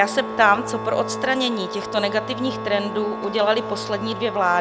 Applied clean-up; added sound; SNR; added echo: none; Organ; 8 dB; none.